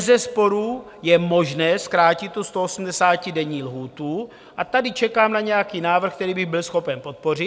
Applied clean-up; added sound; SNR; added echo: none; none; none; none.